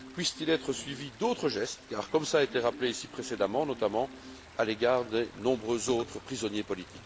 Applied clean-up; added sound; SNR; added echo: none; Marimba, xylophone + Stream; 18 dB; none.